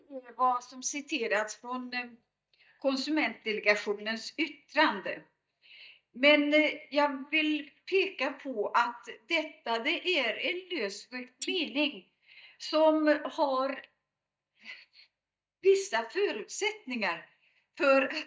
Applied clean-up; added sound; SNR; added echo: neural mask model DeepFilterNet 3.